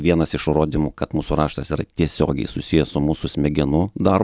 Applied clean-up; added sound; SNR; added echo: none; none; none; none.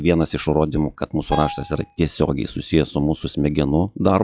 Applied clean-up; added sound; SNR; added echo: classical method log-MMSE.